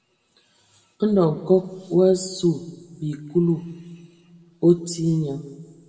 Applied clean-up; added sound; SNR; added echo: none; none; none; reverberation time 1.5 s.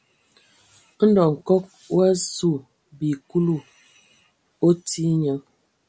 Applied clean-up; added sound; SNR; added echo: none; none; none; none.